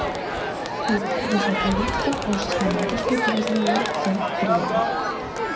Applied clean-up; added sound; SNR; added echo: none; Crowd; -3 dB; reverberation time 0.8 s.